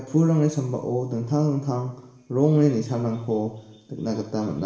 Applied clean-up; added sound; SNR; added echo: none; none; none; reverberation time 0.8 s.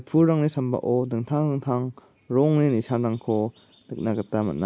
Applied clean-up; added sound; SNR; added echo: none; none; none; none.